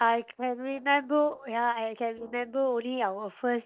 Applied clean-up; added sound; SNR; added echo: neural mask model DeepFilterNet 3.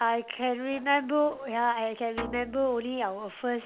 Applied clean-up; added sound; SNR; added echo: none; Guitar; 12 dB; none.